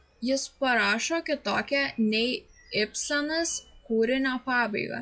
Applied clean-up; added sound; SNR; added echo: classical method log-MMSE.